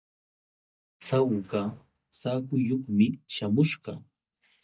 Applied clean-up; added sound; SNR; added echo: neural mask model DeepFilterNet 3.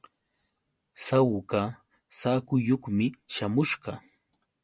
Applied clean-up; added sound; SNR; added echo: none; none; none; none.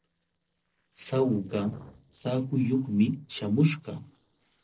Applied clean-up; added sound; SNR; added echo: neural separator model SepFormer DNS4.